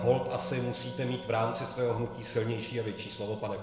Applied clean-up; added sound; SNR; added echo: none; Musical instrument; 12 dB; reverberation time 0.9 s.